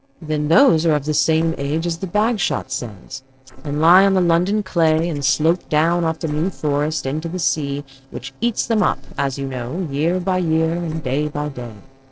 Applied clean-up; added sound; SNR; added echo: neural separator model SepFormer DNS4.